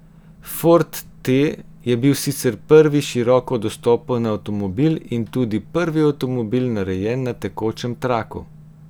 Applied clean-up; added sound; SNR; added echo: none; none; none; none.